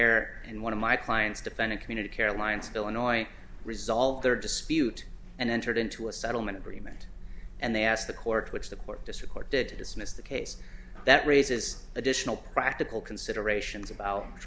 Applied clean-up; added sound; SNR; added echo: none; none; none; none.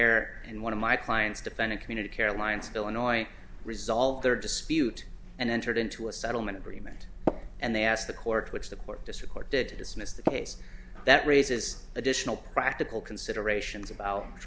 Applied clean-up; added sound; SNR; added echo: none; Tap; 1 dB; none.